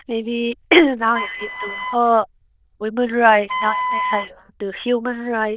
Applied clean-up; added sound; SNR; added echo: neural diffusion model UNIVERSE++.